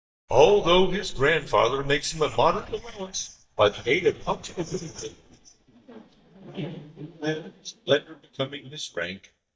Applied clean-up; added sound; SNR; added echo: neural mask model DeepFilterNet 3.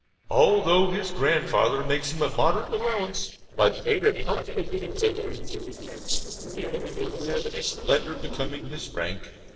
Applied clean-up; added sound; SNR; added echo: neural separator model SepFormer DNS4.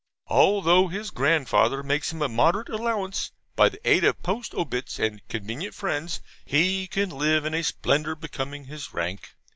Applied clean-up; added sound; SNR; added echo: none; none; none; none.